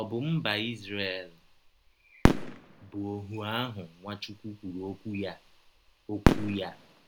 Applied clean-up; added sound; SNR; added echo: none; Fireworks; -4 dB; none.